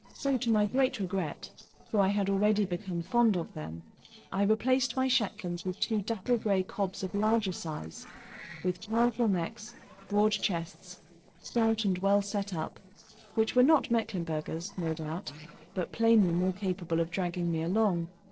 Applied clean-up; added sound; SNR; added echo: neural separator model SepFormer DNS4.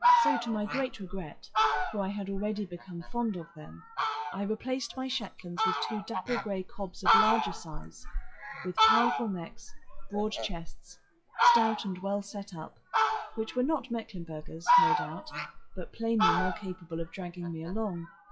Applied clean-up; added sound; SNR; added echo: classical method WPE with log-MMSE.